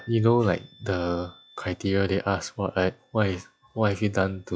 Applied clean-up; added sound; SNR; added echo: classical method log-MMSE.